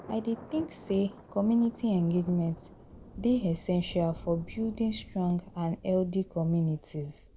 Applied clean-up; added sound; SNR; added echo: none; Thunder; 18 dB; none.